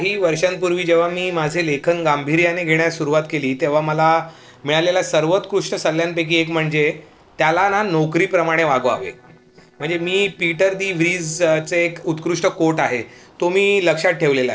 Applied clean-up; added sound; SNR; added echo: neural separator model SepFormer DNS4.